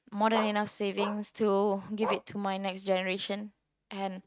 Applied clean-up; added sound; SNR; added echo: neural mask model RNNoise.